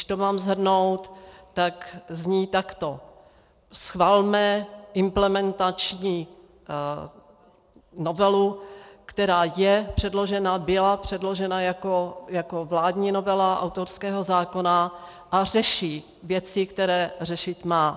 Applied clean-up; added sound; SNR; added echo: none; none; none; none.